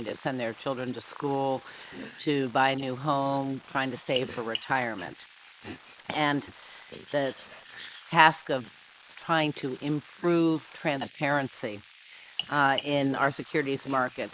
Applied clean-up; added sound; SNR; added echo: neural mask model Resemble Enhance denoiser.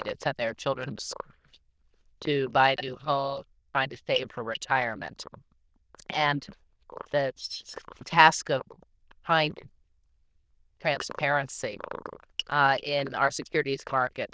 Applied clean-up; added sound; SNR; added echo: neural diffusion model UNIVERSE++.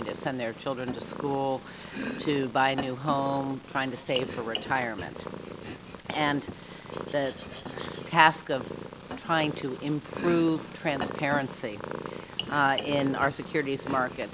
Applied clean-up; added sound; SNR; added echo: none; Domestic sounds, home sounds + Purr; 9 dB; none.